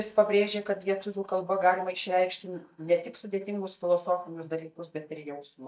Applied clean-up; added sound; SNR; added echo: neural mask model DeepFilterNet 3.